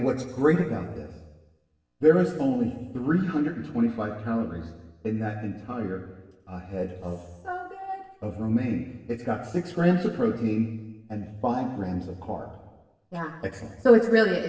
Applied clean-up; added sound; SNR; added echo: none; none; none; reverberation time 1.2 s.